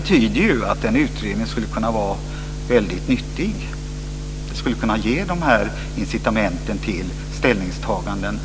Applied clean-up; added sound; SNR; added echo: none; none; none; none.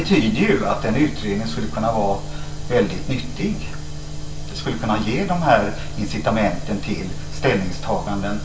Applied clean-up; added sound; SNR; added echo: none; none; none; reverberation time 0.3 s.